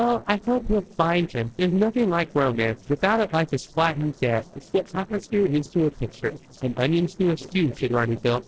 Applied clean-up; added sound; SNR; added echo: neural separator model SepFormer DNS4.